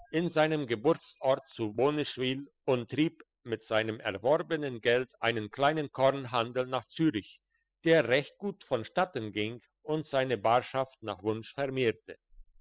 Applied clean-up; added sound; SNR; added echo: classical method spectral subtraction.